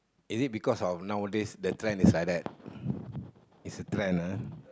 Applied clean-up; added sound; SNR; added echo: none; none; none; none.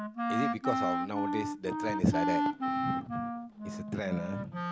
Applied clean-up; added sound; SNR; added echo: none; Wind instrument, woodwind instrument; -2 dB; none.